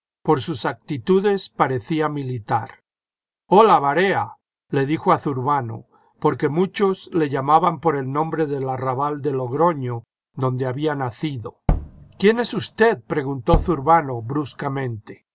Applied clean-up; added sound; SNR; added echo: none; Tap / Bass drum; 4 dB; none.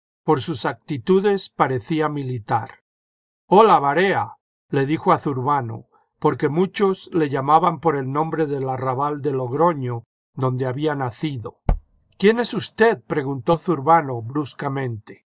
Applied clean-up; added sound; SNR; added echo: neural mask model DeepFilterNet 3.